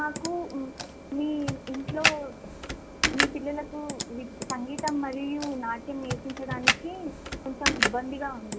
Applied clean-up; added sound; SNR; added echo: none; Computer keyboard; -2 dB; reverberation time 0.3 s.